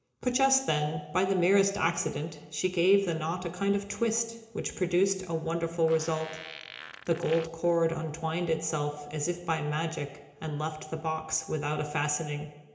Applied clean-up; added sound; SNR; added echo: none; Fart; 17 dB; reverberation time 0.8 s.